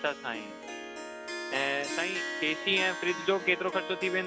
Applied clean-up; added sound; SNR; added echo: none; Harp; 6 dB; none.